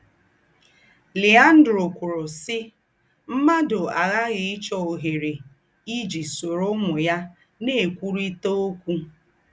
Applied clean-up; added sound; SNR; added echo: none; none; none; none.